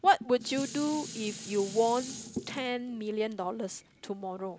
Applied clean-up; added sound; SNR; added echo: none; Dishes, pots, and pans; 13 dB; none.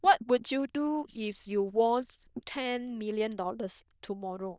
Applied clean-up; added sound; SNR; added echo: neural diffusion model UNIVERSE++.